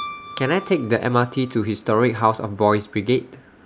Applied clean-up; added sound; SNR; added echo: none; Keyboard (musical); 19 dB; none.